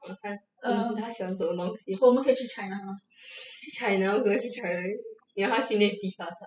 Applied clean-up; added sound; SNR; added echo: classical method spectral subtraction.